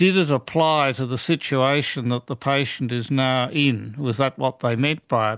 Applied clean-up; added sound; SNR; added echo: none; none; none; none.